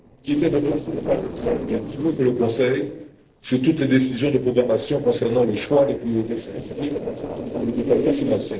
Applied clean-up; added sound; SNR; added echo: neural separator model SepFormer DNS4.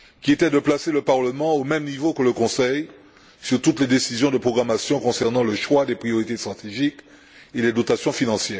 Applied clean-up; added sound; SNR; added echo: none; none; none; none.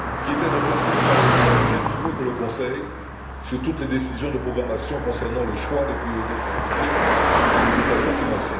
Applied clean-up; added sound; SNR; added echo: none; Car passing by; -5 dB; reverberation time 0.8 s.